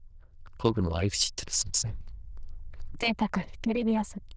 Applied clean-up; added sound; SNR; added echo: neural diffusion model UNIVERSE++.